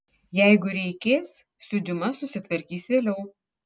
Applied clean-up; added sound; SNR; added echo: none; none; none; none.